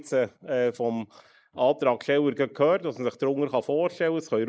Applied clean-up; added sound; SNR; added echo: neural mask model Resemble Enhance denoiser.